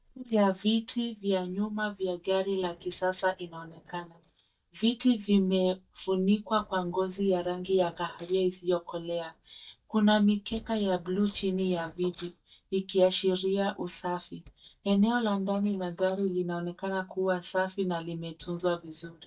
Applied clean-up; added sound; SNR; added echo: neural mask model DeepFilterNet 3.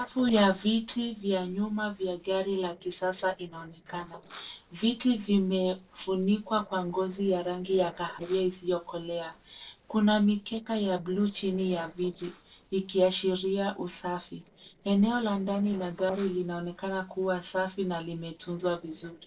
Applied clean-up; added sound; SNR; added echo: neural separator model SepFormer DNS4.